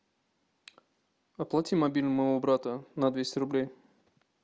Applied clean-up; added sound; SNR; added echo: none; none; none; none.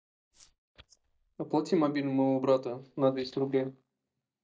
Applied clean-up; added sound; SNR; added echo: neural mask model DeepFilterNet 3.